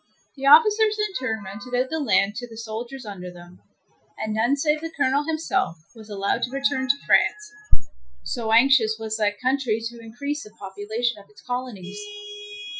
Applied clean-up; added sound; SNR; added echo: classical method Wiener filter.